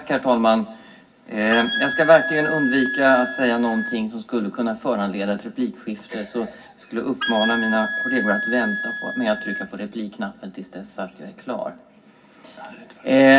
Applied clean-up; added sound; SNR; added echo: none; Wind instrument, woodwind instrument; 5 dB; reverberation time 0.4 s.